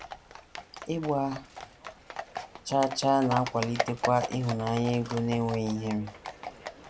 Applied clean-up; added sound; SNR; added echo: none; Livestock, farm animals, working animals; 8 dB; none.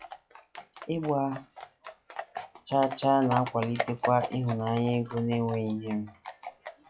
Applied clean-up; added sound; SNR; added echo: classical method log-MMSE.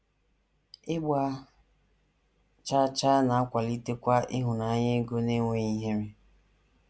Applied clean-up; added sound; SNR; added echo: none; none; none; none.